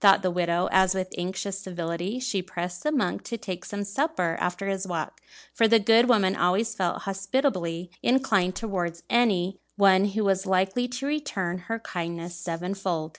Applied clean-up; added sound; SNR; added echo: neural separator model SepFormer DNS4.